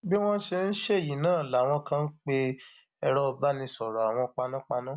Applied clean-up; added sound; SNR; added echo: none; none; none; none.